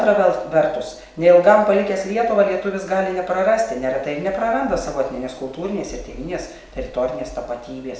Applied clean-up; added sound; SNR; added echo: none; none; none; none.